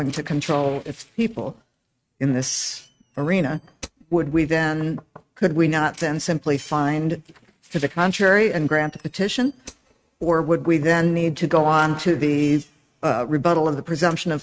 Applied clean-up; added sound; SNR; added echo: neural mask model RNNoise.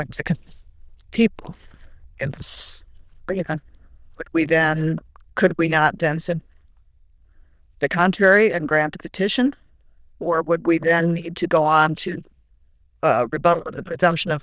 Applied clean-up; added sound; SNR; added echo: neural diffusion model UNIVERSE++.